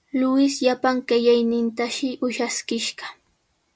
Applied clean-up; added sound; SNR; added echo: none; none; none; none.